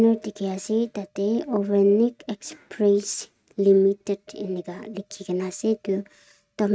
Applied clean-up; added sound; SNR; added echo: neural mask model RNNoise.